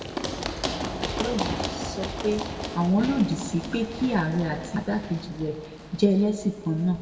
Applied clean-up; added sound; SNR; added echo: none; Run; 7 dB; reverberation time 1.7 s.